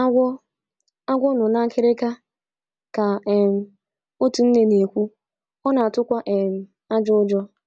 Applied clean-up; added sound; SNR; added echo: none; none; none; none.